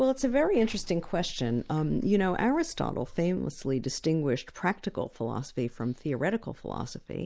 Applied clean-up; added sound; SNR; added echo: none; none; none; none.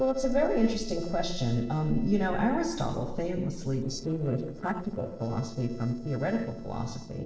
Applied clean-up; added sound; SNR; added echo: neural separator model SepFormer DNS4.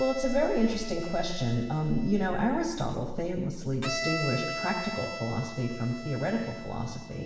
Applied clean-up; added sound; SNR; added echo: none; Bowed string instrument; 10 dB; reverberation time 1.0 s.